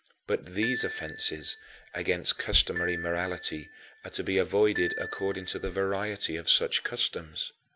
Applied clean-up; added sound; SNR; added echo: none; Glockenspiel; 10 dB; none.